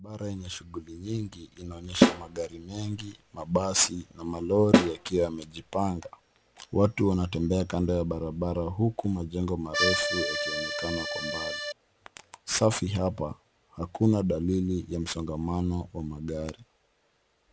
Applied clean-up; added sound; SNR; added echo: none; Snare drum + Accordion; -2 dB; none.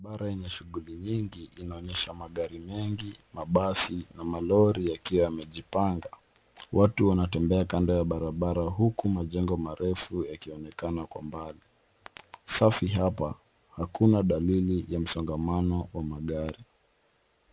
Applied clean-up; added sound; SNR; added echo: none; none; none; none.